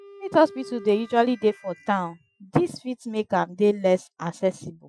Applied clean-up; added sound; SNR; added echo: classical method Wiener filter.